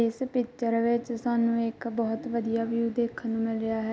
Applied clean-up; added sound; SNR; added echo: none; none; none; none.